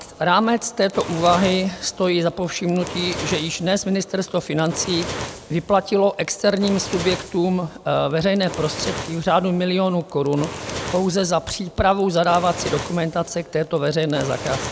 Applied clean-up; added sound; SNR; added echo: none; Fire; 12 dB; none.